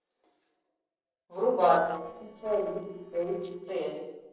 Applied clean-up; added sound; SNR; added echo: neural separator model SepFormer DNS4.